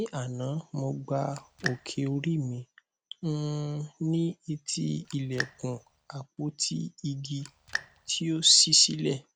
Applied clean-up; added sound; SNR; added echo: none; Raindrop; 12 dB; none.